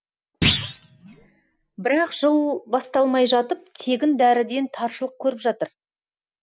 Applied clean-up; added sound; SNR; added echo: none; Thump, thud; 4 dB; none.